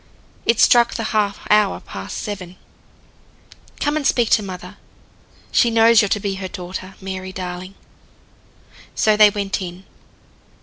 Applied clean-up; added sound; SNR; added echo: none; none; none; none.